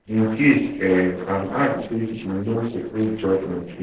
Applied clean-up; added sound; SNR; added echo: neural separator model SepFormer DNS4.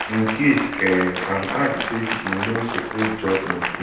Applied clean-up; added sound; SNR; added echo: none; Applause; 4 dB; reverberation time 0.8 s.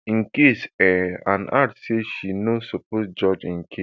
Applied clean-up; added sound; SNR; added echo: none; none; none; none.